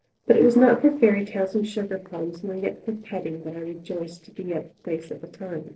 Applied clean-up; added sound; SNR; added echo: neural separator model SepFormer DNS4.